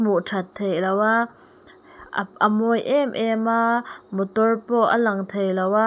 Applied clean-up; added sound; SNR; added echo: none; none; none; none.